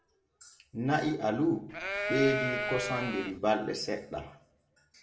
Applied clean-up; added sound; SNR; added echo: none; Livestock, farm animals, working animals; 1 dB; reverberation time 0.7 s.